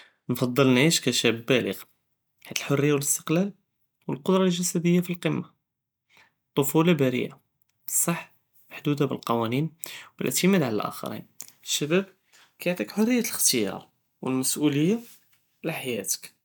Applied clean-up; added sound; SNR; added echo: none; none; none; none.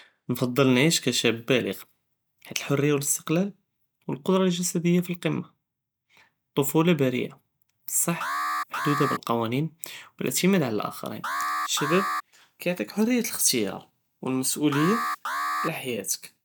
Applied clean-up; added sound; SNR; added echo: none; Alarm; 4 dB; none.